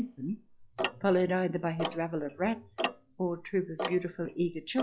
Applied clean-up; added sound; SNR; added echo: classical method log-MMSE.